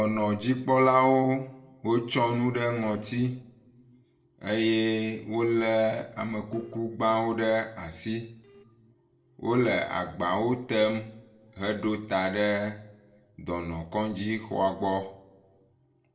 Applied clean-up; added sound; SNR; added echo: neural separator model SepFormer DNS4.